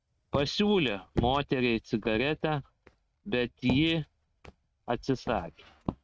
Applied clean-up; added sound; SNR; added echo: neural mask model RNNoise.